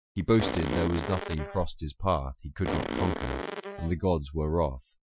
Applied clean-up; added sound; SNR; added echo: classical method Wiener filter.